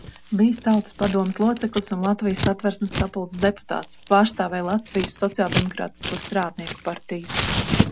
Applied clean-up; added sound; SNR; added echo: none; Scissors; 5 dB; none.